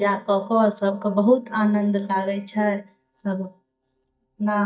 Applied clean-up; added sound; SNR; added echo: neural mask model DeepFilterNet 3.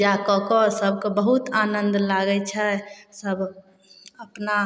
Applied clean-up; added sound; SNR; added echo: none; none; none; none.